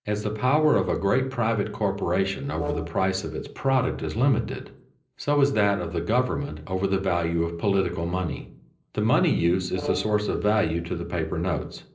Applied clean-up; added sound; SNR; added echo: neural separator model SepFormer DNS4.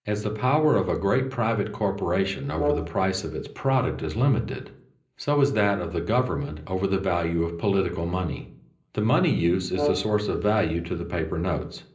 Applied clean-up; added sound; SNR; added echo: none; Brass instrument; 6 dB; reverberation time 0.5 s.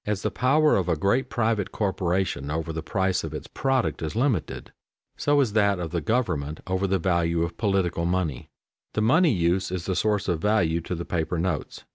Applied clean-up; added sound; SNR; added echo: none; none; none; none.